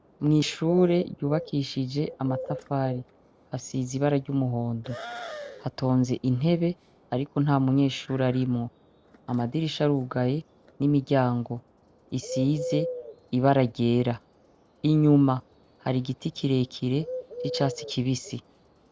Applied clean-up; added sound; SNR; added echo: none; Bird; 15 dB; none.